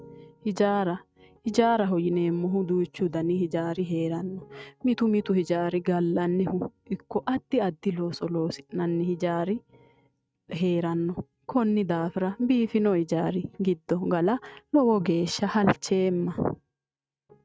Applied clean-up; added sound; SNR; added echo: neural mask model RNNoise.